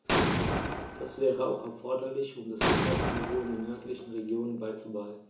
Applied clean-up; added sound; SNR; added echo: none; Explosion; -2 dB; reverberation time 0.8 s.